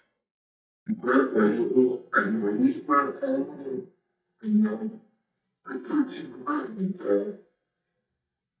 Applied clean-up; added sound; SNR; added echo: neural mask model DeepFilterNet 3.